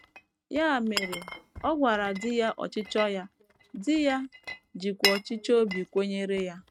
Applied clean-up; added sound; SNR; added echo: neural mask model RNNoise.